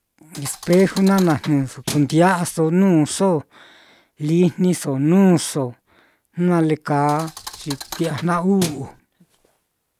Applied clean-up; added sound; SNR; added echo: none; Thump, thud; 14 dB; none.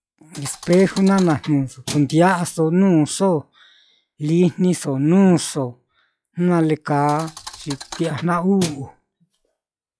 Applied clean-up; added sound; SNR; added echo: classical method log-MMSE.